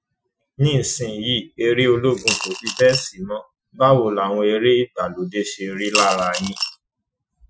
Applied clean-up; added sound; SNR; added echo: classical method Wiener filter.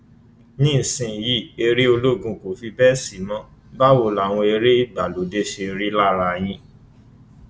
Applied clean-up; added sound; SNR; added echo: none; none; none; none.